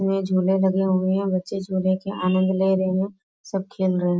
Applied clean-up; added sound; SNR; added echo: none; none; none; none.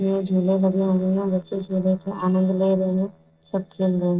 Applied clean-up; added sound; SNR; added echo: neural separator model SepFormer DNS4.